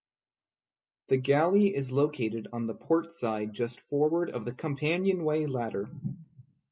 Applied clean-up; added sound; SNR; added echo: none; none; none; none.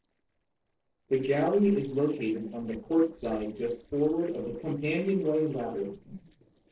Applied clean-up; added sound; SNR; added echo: neural separator model SepFormer DNS4.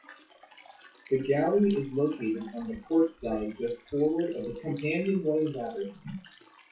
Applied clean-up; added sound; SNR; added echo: classical method WPE with log-MMSE.